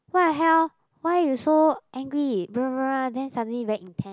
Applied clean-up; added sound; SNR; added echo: none; none; none; none.